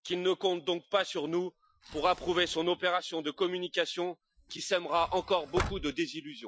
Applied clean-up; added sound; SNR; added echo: classical method Wiener filter.